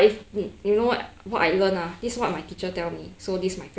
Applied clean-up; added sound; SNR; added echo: none; none; none; none.